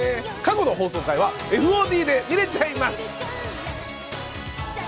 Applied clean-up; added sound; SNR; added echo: none; none; none; none.